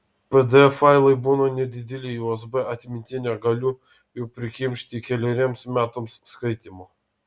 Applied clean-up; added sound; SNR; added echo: none; none; none; none.